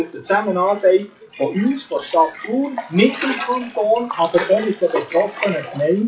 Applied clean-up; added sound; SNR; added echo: classical method WPE with log-MMSE.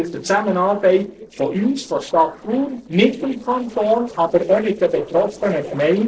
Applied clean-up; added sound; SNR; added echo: neural separator model SepFormer DNS4.